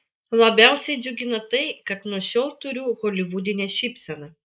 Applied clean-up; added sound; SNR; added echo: neural mask model Resemble Enhance denoiser.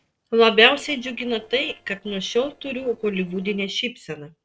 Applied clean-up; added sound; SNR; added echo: neural separator model SepFormer DNS4.